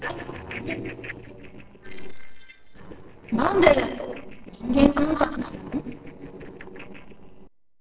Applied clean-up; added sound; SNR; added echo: neural separator model SepFormer DNS4.